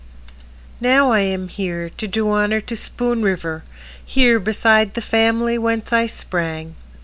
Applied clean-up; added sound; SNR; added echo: none; none; none; none.